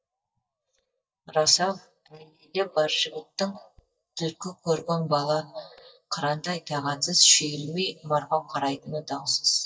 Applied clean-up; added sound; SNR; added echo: neural mask model DeepFilterNet 3.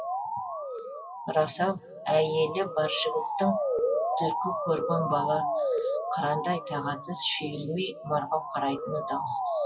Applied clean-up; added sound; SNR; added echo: classical method WPE with log-MMSE.